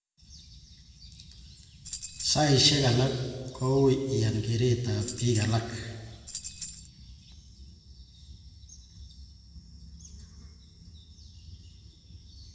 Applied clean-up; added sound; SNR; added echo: none; Tambourine; 10 dB; reverberation time 1.5 s.